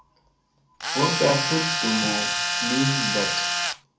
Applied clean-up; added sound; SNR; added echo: none; Tools; -2 dB; reverberation time 0.4 s.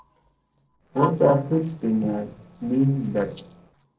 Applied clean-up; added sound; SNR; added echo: neural separator model SepFormer DNS4.